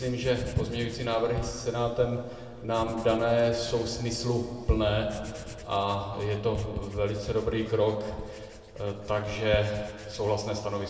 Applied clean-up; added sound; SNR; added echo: none; Writing; 14 dB; reverberation time 1.9 s.